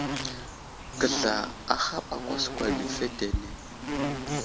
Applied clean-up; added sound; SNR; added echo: none; Insect; 2 dB; none.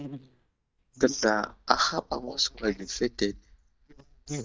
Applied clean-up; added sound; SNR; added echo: neural mask model DeepFilterNet 3.